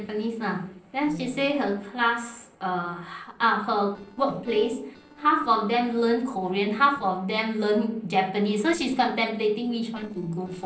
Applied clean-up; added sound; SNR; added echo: neural separator model SepFormer DNS4.